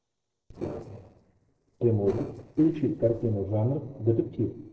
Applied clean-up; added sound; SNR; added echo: neural separator model SepFormer DNS4.